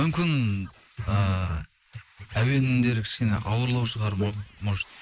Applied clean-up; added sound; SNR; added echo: neural mask model Resemble Enhance denoiser.